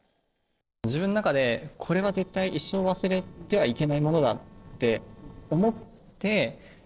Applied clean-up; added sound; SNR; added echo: neural separator model SepFormer DNS4.